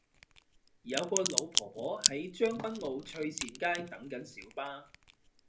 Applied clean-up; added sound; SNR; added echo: none; Crack; 1 dB; reverberation time 0.3 s.